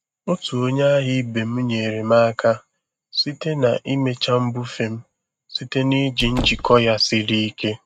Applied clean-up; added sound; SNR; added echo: neural mask model RNNoise.